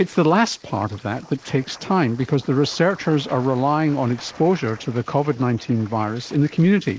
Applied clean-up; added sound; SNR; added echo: neural mask model Resemble Enhance denoiser.